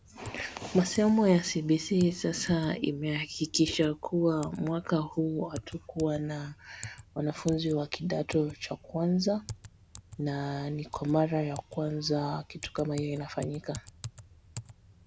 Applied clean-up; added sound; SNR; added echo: none; Typing; 18 dB; none.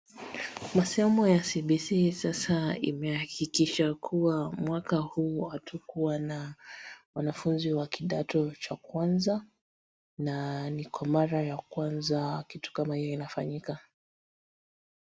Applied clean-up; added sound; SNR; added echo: none; none; none; none.